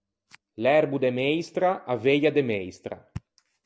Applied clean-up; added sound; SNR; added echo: none; none; none; none.